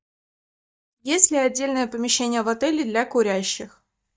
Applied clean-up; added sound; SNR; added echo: neural mask model DeepFilterNet 3.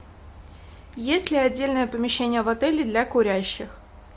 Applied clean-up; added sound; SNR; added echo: none; none; none; none.